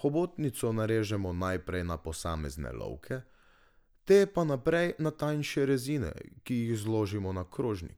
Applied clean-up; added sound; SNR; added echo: none; none; none; none.